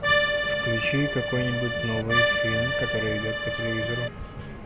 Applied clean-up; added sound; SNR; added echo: none; Accordion; -4 dB; none.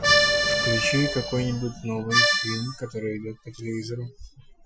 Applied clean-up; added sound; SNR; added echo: classical method Wiener filter.